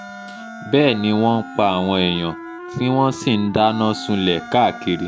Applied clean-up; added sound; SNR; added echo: none; Wind instrument, woodwind instrument + Wind instrument, woodwind instrument; 14 dB; none.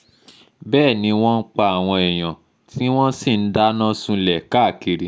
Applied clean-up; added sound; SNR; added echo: none; none; none; none.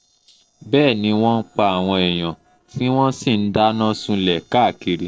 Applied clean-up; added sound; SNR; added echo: neural separator model SepFormer DNS4.